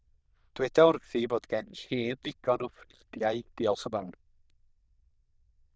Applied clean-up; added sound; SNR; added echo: neural diffusion model UNIVERSE++.